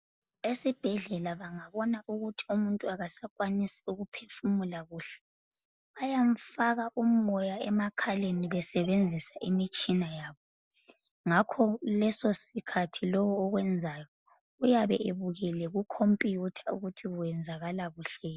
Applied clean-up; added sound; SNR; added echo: none; none; none; none.